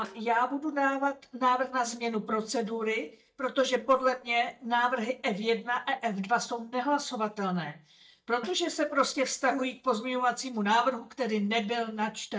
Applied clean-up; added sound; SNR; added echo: neural mask model DeepFilterNet 3.